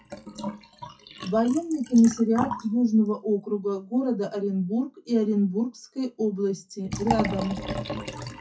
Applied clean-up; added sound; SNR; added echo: classical method WPE with log-MMSE.